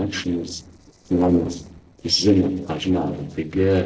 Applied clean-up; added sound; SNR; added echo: neural separator model SepFormer DNS4.